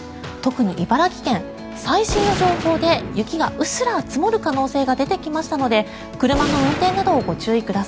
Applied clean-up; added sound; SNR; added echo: none; Gunshot, gunfire; 10 dB; none.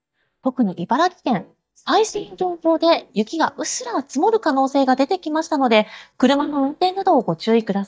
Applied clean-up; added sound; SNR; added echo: neural mask model DeepFilterNet 3.